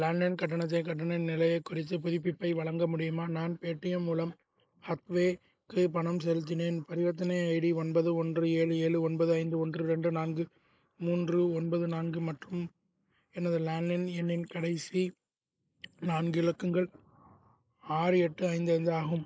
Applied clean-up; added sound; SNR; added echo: neural mask model Resemble Enhance denoiser.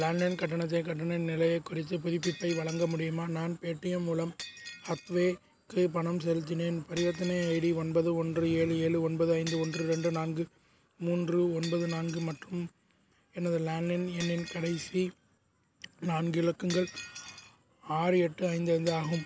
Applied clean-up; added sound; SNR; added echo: none; Shatter; 18 dB; none.